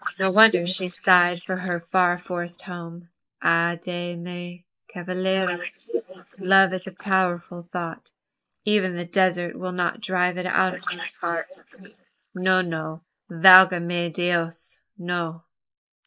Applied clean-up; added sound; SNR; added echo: neural mask model Resemble Enhance denoiser.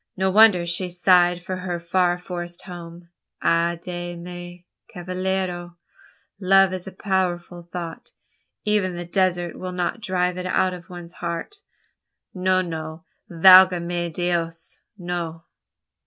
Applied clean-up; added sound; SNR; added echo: none; none; none; none.